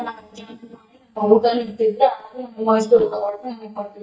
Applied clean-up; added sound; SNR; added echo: neural mask model DeepFilterNet 3.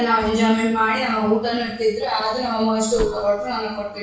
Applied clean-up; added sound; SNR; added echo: neural separator model SepFormer DNS4.